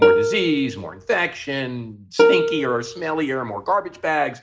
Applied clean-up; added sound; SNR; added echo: none; Plucked string instrument; -2 dB; none.